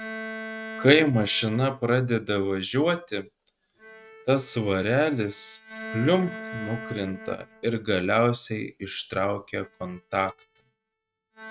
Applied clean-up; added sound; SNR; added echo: neural mask model RNNoise.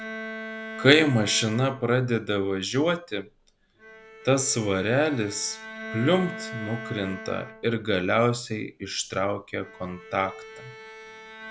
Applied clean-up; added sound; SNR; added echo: none; Bowed string instrument; 14 dB; none.